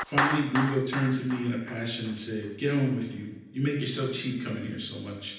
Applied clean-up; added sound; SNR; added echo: none; Clapping; 7 dB; reverberation time 0.9 s.